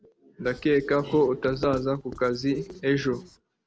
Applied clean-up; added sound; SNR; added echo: none; Writing; 20 dB; none.